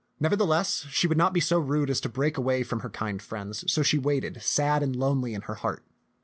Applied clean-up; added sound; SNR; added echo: none; none; none; none.